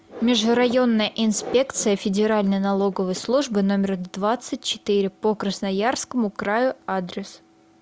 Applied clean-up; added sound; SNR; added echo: none; none; none; none.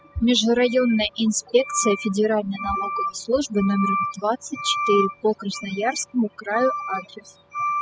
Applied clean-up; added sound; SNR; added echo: classical method spectral subtraction.